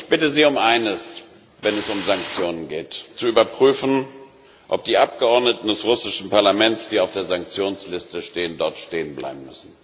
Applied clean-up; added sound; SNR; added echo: none; Drill; 11 dB; none.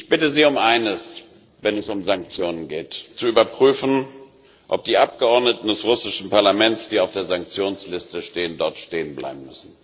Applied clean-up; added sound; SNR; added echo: neural separator model SepFormer DNS4.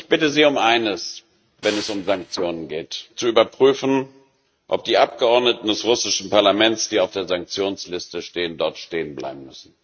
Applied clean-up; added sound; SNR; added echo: neural mask model RNNoise.